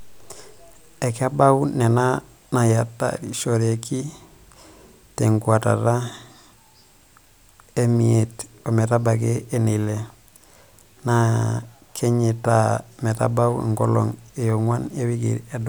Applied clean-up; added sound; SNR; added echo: none; none; none; none.